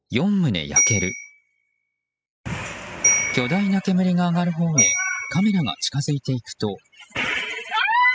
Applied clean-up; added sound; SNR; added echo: classical method spectral subtraction.